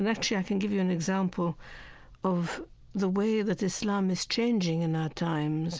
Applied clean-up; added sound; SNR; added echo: none; none; none; none.